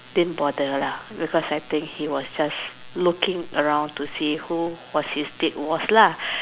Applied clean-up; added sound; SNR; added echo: none; none; none; none.